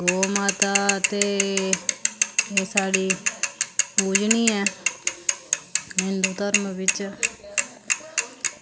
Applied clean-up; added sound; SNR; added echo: none; Mechanisms / Bicycle; -2 dB; none.